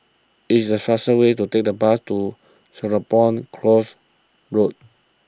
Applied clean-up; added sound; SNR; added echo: none; none; none; none.